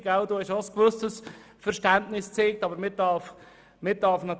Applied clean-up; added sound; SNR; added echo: none; none; none; none.